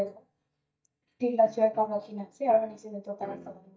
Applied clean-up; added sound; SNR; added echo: neural mask model DeepFilterNet 3.